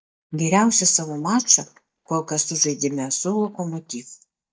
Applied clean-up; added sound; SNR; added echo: neural mask model DeepFilterNet 3.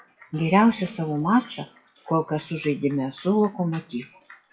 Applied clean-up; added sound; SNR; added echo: classical method WPE with log-MMSE.